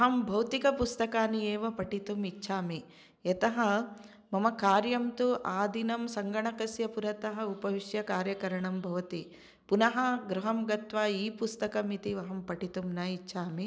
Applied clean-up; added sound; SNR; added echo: none; none; none; none.